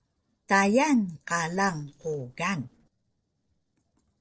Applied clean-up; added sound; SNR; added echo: neural separator model SepFormer DNS4.